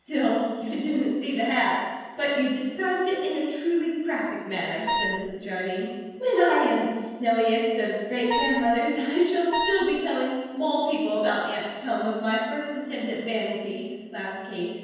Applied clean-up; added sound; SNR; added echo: none; Wind instrument, woodwind instrument; 3 dB; reverberation time 1.2 s.